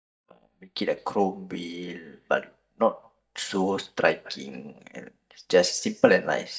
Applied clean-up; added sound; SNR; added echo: neural mask model DeepFilterNet 3.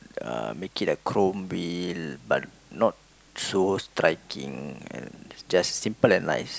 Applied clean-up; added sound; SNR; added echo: none; none; none; none.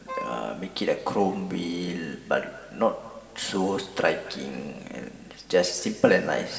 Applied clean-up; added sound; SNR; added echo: none; Wind instrument, woodwind instrument; 9 dB; reverberation time 2.1 s.